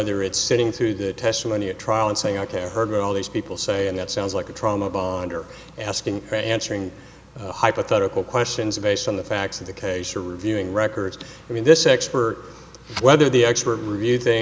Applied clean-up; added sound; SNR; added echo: none; none; none; none.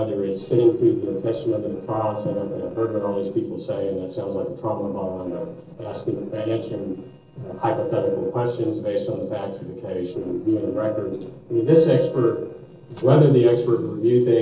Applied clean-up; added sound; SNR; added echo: neural separator model SepFormer DNS4.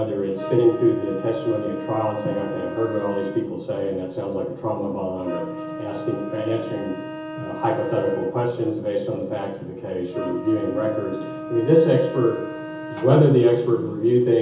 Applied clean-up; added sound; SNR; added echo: none; Wind instrument, woodwind instrument; 12 dB; reverberation time 0.7 s.